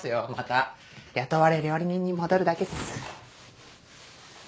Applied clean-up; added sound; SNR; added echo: none; none; none; none.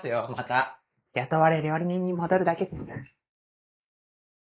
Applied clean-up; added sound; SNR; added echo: neural mask model Resemble Enhance denoiser.